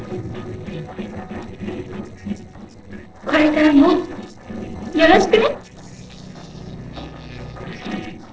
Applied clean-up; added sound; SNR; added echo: neural separator model SepFormer DNS4.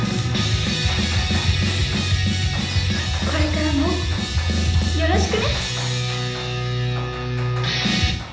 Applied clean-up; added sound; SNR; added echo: none; Hammer; 18 dB; reverberation time 0.9 s.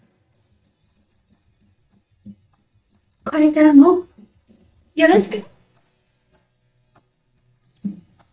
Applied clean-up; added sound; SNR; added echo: neural mask model DeepFilterNet 3.